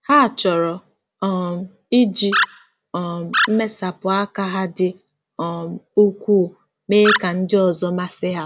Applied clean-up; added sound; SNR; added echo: none; Animal; 4 dB; none.